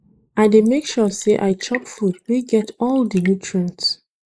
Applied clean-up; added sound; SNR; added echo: neural mask model Resemble Enhance denoiser.